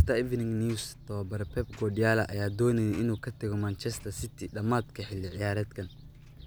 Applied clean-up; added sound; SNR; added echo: none; Engine; 19 dB; none.